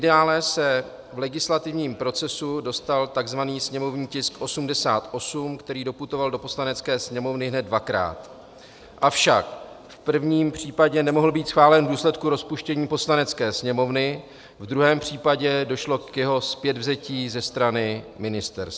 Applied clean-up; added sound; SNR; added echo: none; none; none; none.